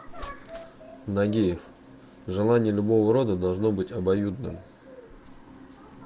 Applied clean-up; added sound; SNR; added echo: none; none; none; none.